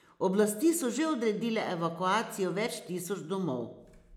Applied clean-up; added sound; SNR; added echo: none; none; none; none.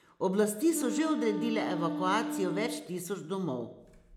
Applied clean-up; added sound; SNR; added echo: none; Wind instrument, woodwind instrument; 5 dB; none.